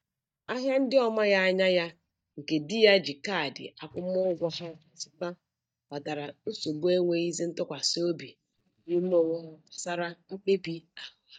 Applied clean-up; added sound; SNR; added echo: neural mask model DeepFilterNet 3.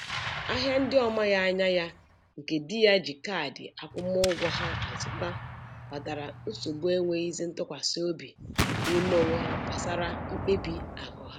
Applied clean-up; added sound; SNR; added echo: none; Explosion; 6 dB; none.